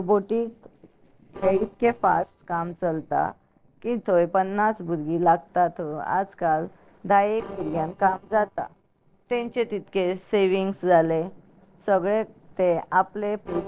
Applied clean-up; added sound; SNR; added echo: neural separator model SepFormer DNS4.